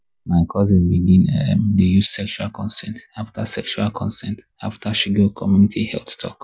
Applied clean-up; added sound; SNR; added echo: none; none; none; none.